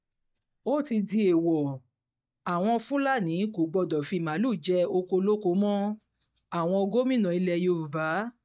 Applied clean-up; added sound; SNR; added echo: neural mask model DeepFilterNet 3.